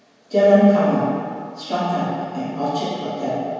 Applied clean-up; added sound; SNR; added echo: none; none; none; reverberation time 1.9 s.